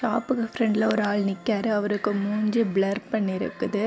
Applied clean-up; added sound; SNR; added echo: none; none; none; none.